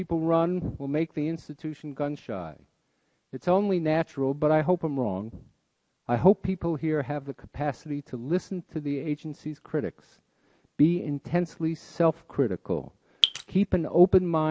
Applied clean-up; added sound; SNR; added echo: none; Drip; 0 dB; none.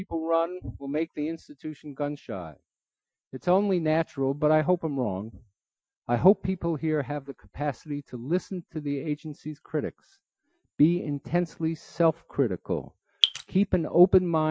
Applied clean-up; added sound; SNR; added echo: classical method Wiener filter.